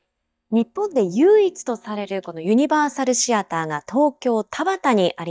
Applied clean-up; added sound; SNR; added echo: neural mask model DeepFilterNet 3.